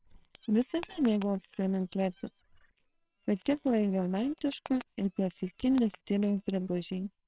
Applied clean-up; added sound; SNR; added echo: neural separator model SepFormer WHAMR!.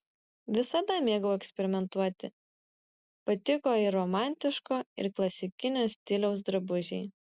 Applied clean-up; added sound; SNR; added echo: none; none; none; none.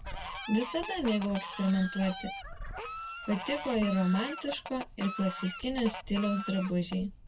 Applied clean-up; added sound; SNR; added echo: none; Fowl; 9 dB; reverberation time 0.1 s.